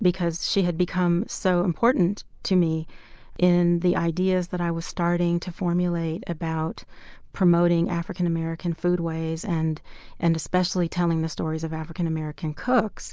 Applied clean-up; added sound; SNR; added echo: none; none; none; none.